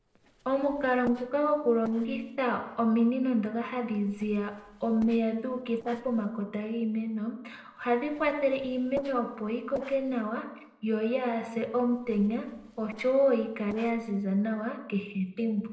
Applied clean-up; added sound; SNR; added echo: neural separator model SepFormer DNS4.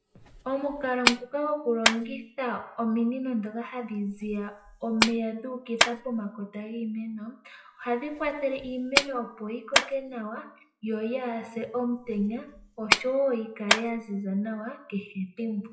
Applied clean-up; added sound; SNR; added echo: classical method WPE with log-MMSE.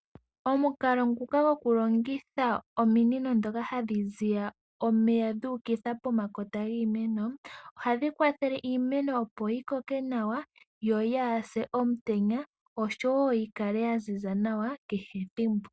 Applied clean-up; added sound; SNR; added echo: none; none; none; none.